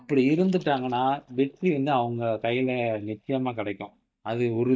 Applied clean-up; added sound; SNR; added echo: neural mask model DeepFilterNet 3.